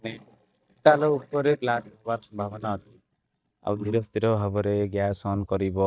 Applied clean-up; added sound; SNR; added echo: neural mask model DeepFilterNet 3.